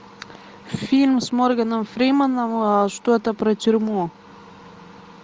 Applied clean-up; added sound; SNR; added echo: none; none; none; none.